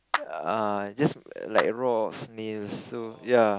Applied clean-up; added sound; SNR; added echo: none; Clapping; 10 dB; none.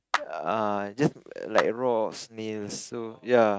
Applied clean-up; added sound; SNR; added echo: neural mask model RNNoise.